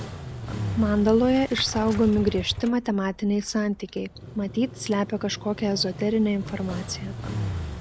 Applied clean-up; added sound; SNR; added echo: none; Motorcycle; 9 dB; none.